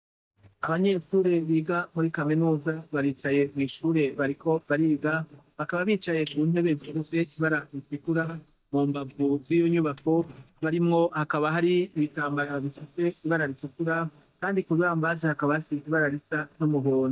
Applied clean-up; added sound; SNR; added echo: neural mask model DeepFilterNet 3.